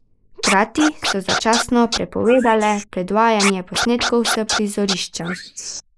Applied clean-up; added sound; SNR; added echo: neural mask model Resemble Enhance denoiser.